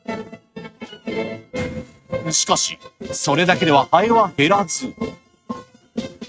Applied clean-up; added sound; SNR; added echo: neural mask model RNNoise.